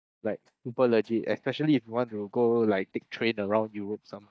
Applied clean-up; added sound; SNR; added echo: neural mask model DeepFilterNet 3.